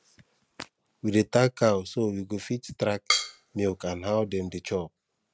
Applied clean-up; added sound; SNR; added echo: none; Drum kit; 5 dB; none.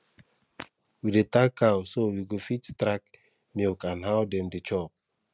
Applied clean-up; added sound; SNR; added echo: none; none; none; none.